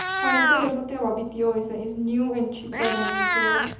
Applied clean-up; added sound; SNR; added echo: none; Meow; 0 dB; reverberation time 0.8 s.